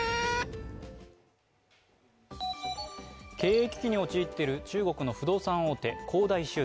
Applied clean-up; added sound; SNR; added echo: none; none; none; none.